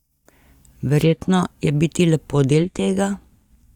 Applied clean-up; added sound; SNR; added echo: neural mask model DeepFilterNet 3.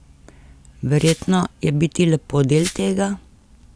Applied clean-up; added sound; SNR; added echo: none; Glass; 12 dB; none.